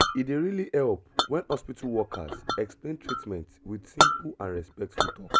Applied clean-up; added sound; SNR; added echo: none; Chink, clink; -1 dB; none.